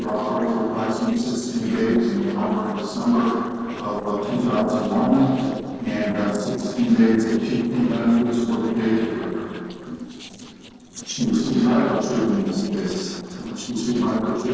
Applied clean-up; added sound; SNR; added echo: neural separator model SepFormer DNS4.